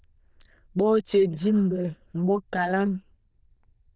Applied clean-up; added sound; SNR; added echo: neural diffusion model UNIVERSE++.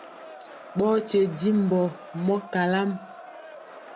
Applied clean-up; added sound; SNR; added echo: none; Crowd; 17 dB; none.